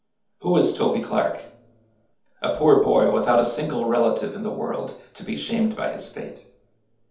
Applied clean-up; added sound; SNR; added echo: none; none; none; reverberation time 0.6 s.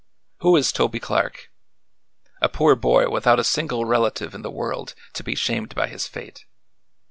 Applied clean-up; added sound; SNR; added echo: none; none; none; none.